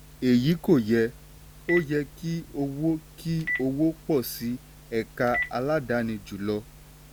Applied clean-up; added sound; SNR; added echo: none; Telephone; 12 dB; none.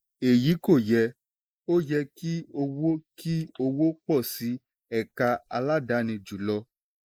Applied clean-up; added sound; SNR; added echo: neural mask model Resemble Enhance denoiser.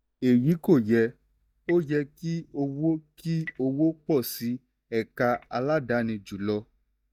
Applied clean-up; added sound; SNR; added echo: neural mask model DeepFilterNet 3.